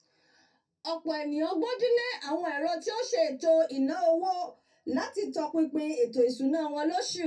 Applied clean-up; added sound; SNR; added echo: none; none; none; reverberation time 0.3 s.